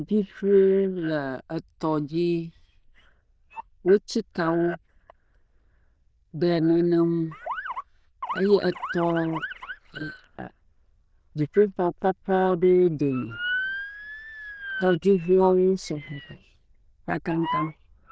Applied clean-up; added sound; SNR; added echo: neural diffusion model UNIVERSE++.